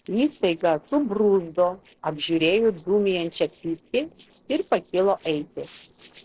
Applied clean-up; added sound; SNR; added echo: neural separator model SepFormer DNS4.